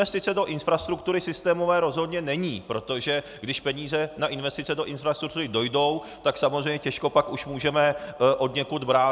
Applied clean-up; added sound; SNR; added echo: none; none; none; none.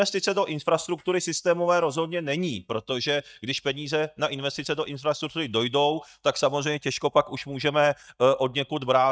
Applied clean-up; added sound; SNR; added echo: neural mask model DeepFilterNet 3.